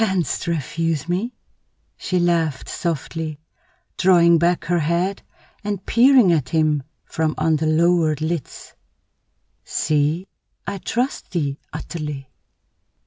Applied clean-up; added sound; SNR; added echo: none; none; none; none.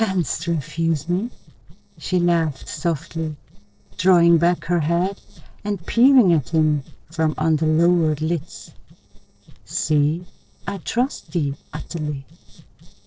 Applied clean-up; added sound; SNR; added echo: neural separator model SepFormer DNS4.